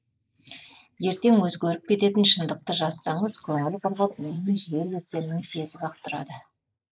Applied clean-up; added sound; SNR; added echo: neural mask model Resemble Enhance denoiser.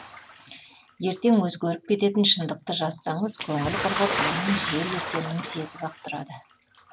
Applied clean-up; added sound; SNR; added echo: none; Bathtub (filling or washing) / Splash, splatter; 7 dB; none.